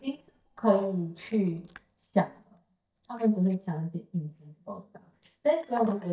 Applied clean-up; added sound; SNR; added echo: neural mask model DeepFilterNet 3.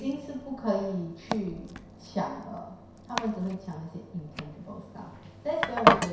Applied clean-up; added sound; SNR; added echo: none; Domestic sounds, home sounds; -2 dB; reverberation time 0.7 s.